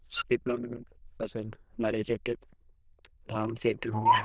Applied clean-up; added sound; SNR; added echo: neural diffusion model UNIVERSE++.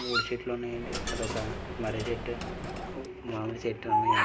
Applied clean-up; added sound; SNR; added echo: none; Coin (dropping) + Bird vocalization, bird call, bird song; -2 dB; none.